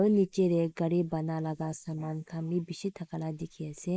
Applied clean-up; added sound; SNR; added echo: neural mask model Resemble Enhance denoiser.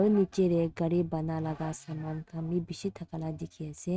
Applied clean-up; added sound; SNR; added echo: neural mask model RNNoise.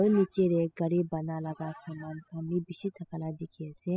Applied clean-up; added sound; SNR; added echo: classical method spectral subtraction.